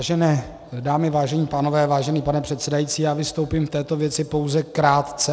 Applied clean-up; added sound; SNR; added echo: none; none; none; none.